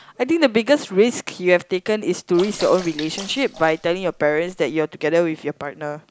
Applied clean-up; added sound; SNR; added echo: none; Sink (filling or washing) / Water / Splash, splatter; 17 dB; none.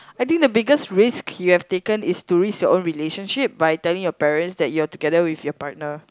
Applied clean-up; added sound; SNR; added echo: none; none; none; none.